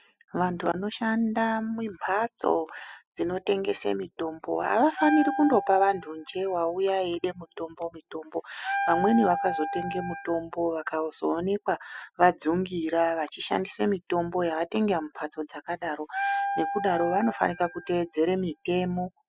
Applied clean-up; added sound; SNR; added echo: classical method spectral subtraction.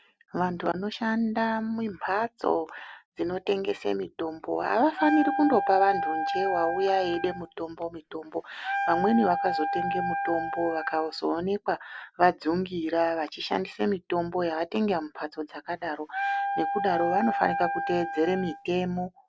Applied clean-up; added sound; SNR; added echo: none; Wind instrument, woodwind instrument; 3 dB; none.